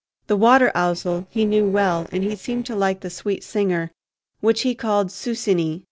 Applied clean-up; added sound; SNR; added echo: neural separator model SepFormer DNS4.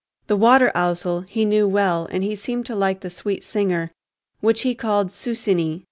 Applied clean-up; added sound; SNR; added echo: none; none; none; none.